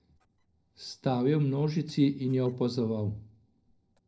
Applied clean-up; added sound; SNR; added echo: neural separator model SepFormer DNS4.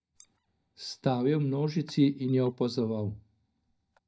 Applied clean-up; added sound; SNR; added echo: neural mask model DeepFilterNet 3.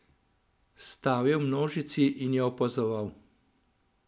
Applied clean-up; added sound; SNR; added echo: none; none; none; none.